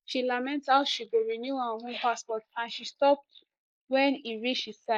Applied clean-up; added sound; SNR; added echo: neural mask model Resemble Enhance denoiser.